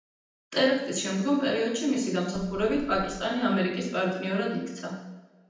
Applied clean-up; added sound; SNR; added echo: none; Knock; 18 dB; reverberation time 0.9 s.